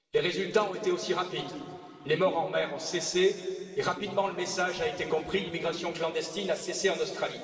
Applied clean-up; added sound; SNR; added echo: none; none; none; reverberation time 2.7 s.